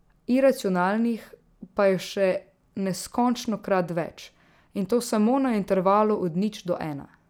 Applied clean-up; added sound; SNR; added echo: none; none; none; none.